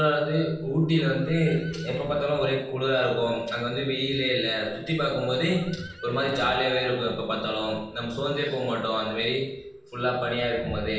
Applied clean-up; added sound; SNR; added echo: none; Livestock, farm animals, working animals; 18 dB; reverberation time 0.5 s.